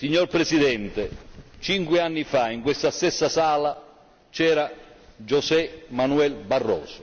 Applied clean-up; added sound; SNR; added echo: none; none; none; none.